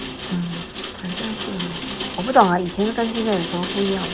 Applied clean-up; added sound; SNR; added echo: none; Rain; 6 dB; none.